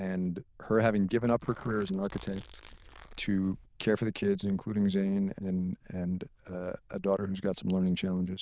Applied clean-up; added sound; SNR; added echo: neural diffusion model UNIVERSE++.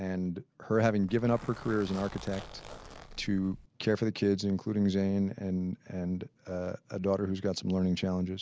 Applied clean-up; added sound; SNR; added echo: none; Zipper (clothing); 16 dB; none.